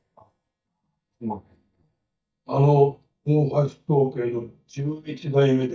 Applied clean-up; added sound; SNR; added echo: neural mask model DeepFilterNet 3.